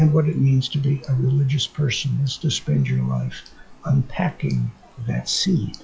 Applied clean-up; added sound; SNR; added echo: classical method log-MMSE.